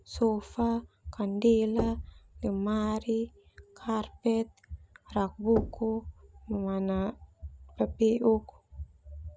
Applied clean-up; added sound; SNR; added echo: none; Knock; 11 dB; none.